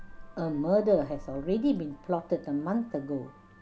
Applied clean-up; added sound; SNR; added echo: none; Vehicle horn, car horn, honking; 18 dB; none.